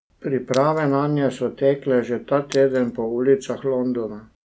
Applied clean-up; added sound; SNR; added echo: none; Shatter; 20 dB; none.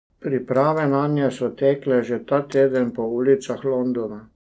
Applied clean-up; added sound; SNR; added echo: neural separator model SepFormer DNS4.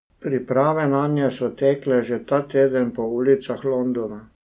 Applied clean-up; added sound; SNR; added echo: none; none; none; none.